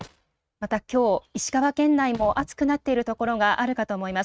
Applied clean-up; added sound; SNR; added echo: neural mask model RNNoise.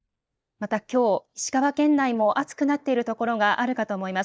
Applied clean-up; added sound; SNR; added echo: neural mask model DeepFilterNet 3.